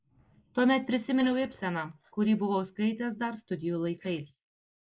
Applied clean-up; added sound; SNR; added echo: neural mask model Resemble Enhance denoiser.